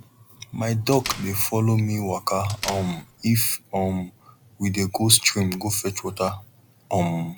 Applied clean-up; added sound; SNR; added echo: none; Door; 14 dB; none.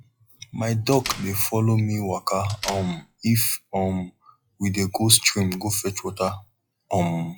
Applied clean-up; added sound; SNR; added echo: classical method log-MMSE.